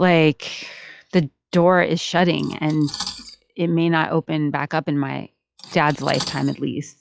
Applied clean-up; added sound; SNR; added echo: classical method log-MMSE.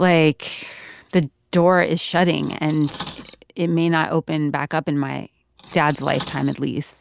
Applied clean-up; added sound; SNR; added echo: none; Cutlery, silverware; 17 dB; none.